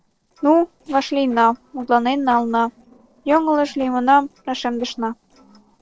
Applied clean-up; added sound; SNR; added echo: neural separator model SepFormer DNS4.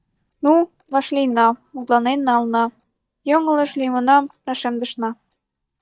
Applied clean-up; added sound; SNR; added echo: neural mask model DeepFilterNet 3.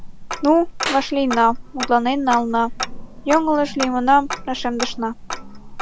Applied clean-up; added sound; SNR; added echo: none; Tick-tock + Clapping; 8 dB; none.